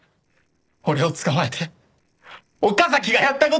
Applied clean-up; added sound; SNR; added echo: neural separator model SepFormer DNS4.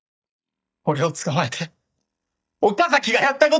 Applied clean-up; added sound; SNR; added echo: neural mask model DeepFilterNet 3.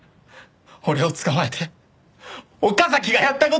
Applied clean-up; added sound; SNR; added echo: none; none; none; none.